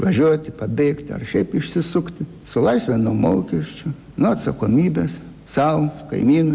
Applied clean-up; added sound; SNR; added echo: none; none; none; none.